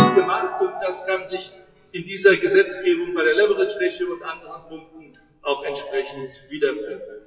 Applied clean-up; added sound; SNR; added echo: classical method WPE with log-MMSE.